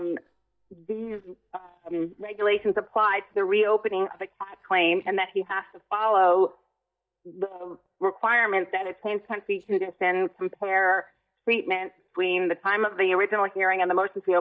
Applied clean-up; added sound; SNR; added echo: neural mask model DeepFilterNet 3.